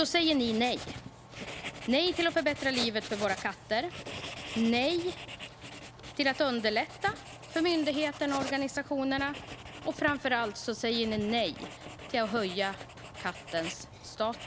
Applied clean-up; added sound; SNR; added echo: none; Writing; 12 dB; none.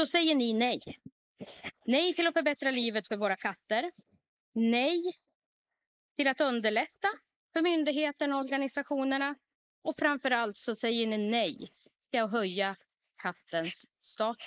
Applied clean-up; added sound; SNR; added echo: neural mask model Resemble Enhance denoiser.